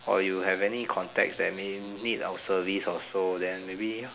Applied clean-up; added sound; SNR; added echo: none; none; none; none.